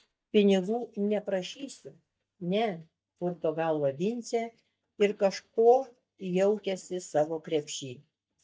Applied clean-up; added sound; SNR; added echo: neural mask model DeepFilterNet 3.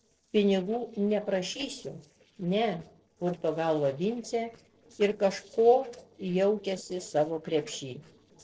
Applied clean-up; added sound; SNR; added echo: neural separator model SepFormer DNS4.